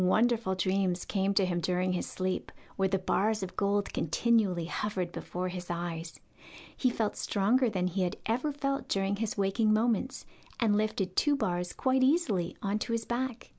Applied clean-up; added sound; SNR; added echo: none; none; none; none.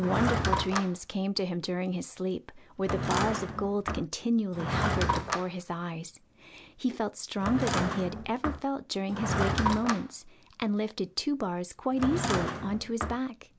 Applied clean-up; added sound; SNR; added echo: none; Drawer open or close / Wood; 3 dB; none.